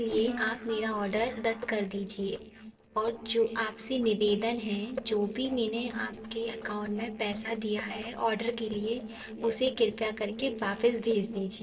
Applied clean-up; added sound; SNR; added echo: neural separator model SepFormer DNS4.